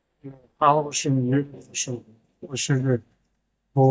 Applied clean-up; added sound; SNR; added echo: neural mask model DeepFilterNet 3.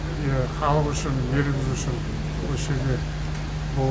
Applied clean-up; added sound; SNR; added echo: none; Bowed string instrument; 19 dB; none.